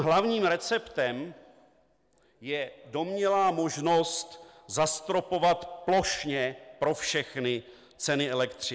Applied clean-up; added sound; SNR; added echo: none; none; none; none.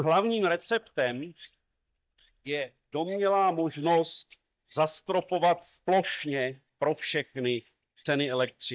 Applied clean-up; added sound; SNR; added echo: neural mask model DeepFilterNet 3.